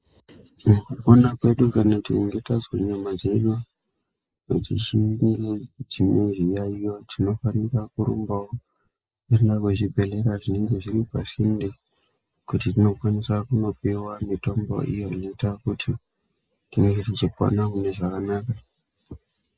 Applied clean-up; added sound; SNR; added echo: neural mask model Resemble Enhance denoiser.